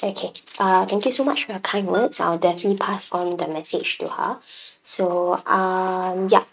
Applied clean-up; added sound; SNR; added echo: neural mask model RNNoise.